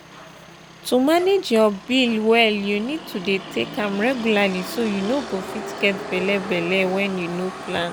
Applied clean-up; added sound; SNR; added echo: none; Motor vehicle (road); 13 dB; none.